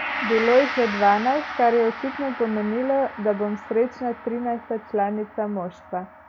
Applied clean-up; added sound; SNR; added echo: none; Gong; 10 dB; none.